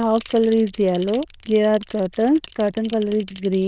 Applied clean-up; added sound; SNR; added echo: neural diffusion model UNIVERSE++.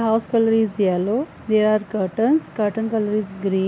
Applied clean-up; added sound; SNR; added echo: none; none; none; none.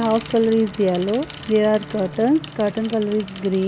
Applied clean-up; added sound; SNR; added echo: none; Bowed string instrument + Mechanisms / Bicycle; 17 dB; none.